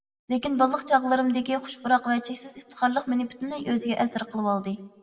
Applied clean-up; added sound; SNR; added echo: none; none; none; reverberation time 1.1 s.